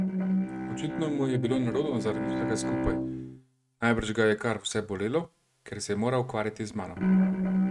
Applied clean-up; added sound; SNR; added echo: neural mask model RNNoise.